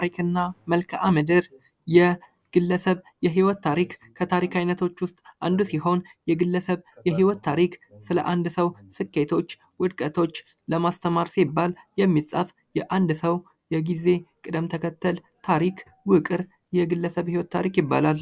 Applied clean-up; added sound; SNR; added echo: none; none; none; none.